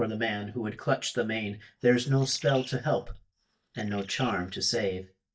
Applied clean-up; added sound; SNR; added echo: neural mask model DeepFilterNet 3.